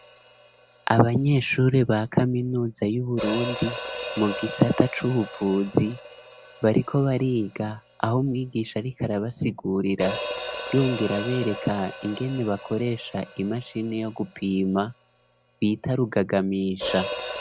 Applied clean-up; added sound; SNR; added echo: none; Hi-hat; 12 dB; none.